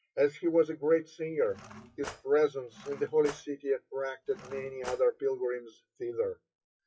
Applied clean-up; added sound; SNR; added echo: classical method WPE with log-MMSE.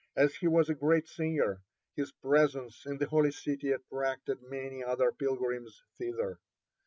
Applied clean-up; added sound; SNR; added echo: none; none; none; none.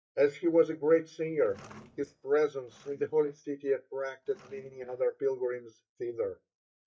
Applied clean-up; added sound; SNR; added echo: neural mask model DeepFilterNet 3.